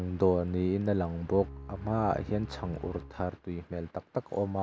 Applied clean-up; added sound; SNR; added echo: none; Bowed string instrument; 14 dB; none.